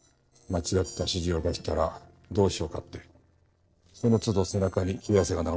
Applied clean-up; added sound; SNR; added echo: neural separator model SepFormer DNS4.